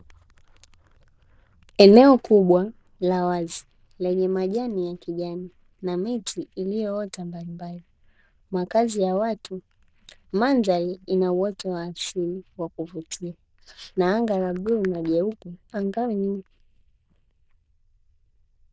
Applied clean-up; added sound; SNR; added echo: neural diffusion model UNIVERSE++.